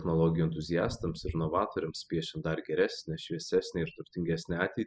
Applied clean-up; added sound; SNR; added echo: classical method spectral subtraction.